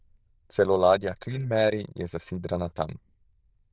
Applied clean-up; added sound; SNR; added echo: neural diffusion model UNIVERSE++.